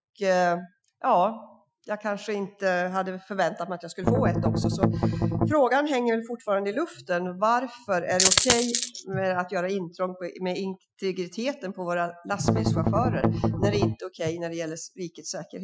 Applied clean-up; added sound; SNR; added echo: classical method Wiener filter.